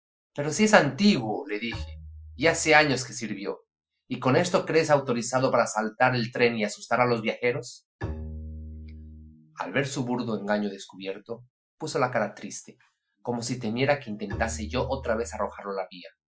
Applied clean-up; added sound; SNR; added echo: classical method Wiener filter.